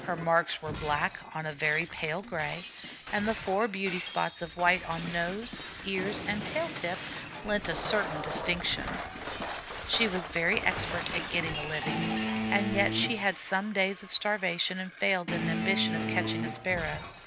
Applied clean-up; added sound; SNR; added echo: none; Shatter + Guitar; 5 dB; none.